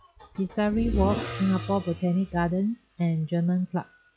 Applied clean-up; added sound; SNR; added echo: classical method log-MMSE.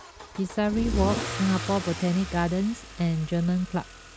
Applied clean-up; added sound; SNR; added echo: none; Engine starting / Accelerating, revving, vroom / Car; 7 dB; none.